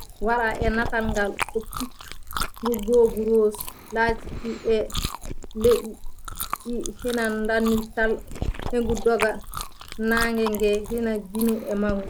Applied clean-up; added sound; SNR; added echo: none; Chewing, mastication; 7 dB; none.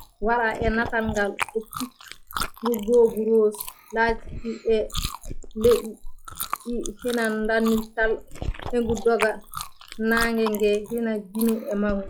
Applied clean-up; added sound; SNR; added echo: classical method log-MMSE.